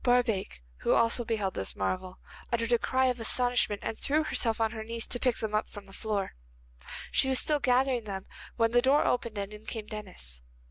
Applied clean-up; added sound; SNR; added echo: none; none; none; none.